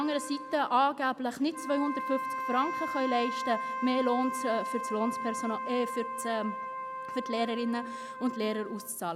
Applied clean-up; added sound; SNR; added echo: none; Wind instrument, woodwind instrument; 5 dB; none.